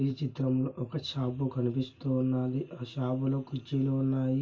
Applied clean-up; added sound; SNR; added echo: none; none; none; reverberation time 0.2 s.